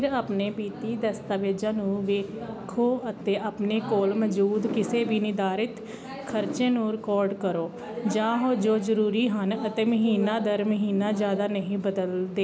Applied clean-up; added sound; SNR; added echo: none; none; none; none.